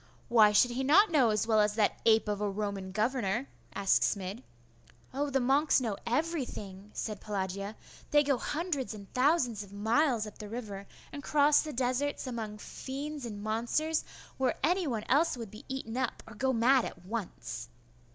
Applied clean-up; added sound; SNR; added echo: none; none; none; none.